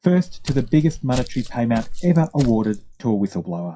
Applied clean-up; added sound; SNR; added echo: classical method WPE with log-MMSE.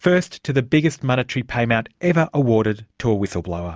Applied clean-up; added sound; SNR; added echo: none; none; none; none.